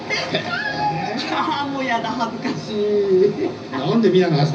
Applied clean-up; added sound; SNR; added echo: none; none; none; reverberation time 0.4 s.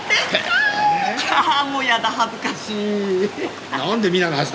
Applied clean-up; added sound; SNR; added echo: none; none; none; none.